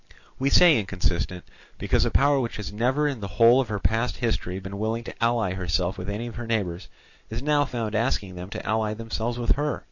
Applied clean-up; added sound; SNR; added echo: none; none; none; none.